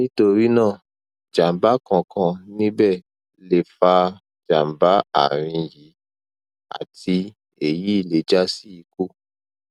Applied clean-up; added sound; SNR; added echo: none; none; none; none.